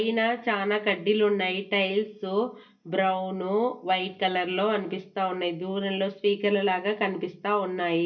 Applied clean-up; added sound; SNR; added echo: none; none; none; reverberation time 0.2 s.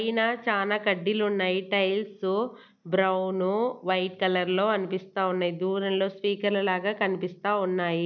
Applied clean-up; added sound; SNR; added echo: none; none; none; none.